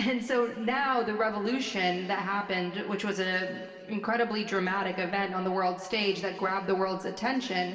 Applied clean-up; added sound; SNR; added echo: none; none; none; reverberation time 2.3 s.